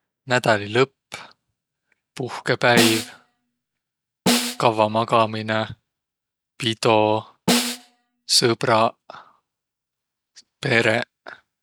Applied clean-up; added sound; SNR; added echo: none; Snare drum; 1 dB; none.